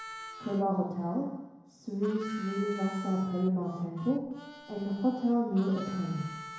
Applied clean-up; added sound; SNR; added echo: none; Harmonica; 15 dB; reverberation time 1.1 s.